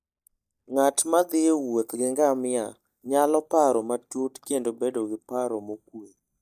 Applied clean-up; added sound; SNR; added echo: neural mask model DeepFilterNet 3.